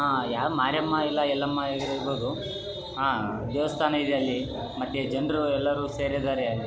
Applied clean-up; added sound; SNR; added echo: none; none; none; none.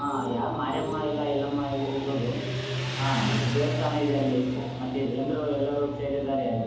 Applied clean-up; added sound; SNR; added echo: none; Motorcycle; 6 dB; reverberation time 2.2 s.